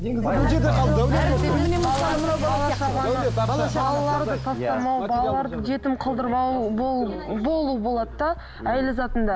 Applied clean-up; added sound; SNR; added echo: none; Accelerating, revving, vroom / Motor vehicle (road); 4 dB; none.